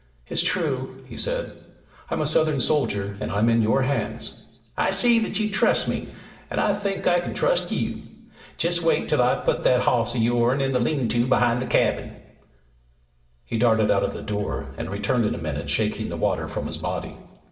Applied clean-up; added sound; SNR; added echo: none; none; none; reverberation time 0.7 s.